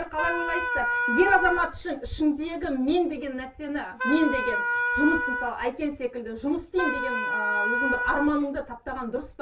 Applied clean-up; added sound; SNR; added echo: none; Wind instrument, woodwind instrument; 0 dB; reverberation time 0.2 s.